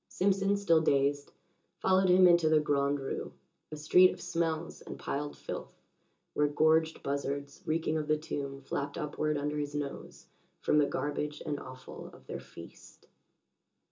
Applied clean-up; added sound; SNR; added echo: none; none; none; reverberation time 0.2 s.